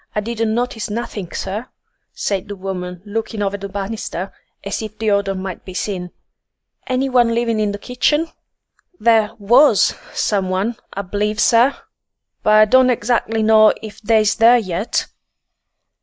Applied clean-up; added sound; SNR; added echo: neural mask model Resemble Enhance denoiser.